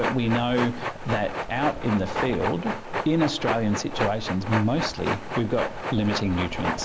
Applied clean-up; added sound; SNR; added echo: none; Train; 4 dB; none.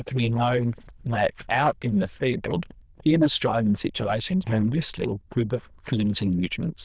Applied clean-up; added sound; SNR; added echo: neural diffusion model UNIVERSE++.